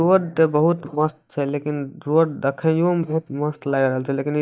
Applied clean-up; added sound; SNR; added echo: neural mask model DeepFilterNet 3.